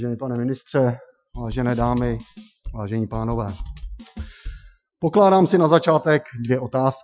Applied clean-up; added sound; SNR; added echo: classical method Wiener filter.